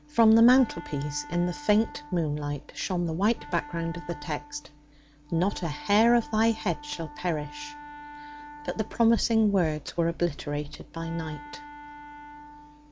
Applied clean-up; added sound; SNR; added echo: none; Wind instrument, woodwind instrument; 18 dB; none.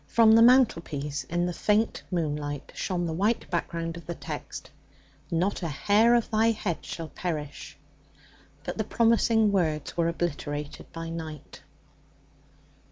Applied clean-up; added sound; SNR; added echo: none; none; none; none.